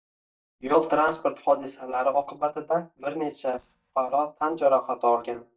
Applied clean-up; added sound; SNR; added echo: neural mask model DeepFilterNet 3.